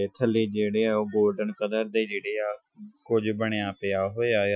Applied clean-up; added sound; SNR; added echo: classical method Wiener filter.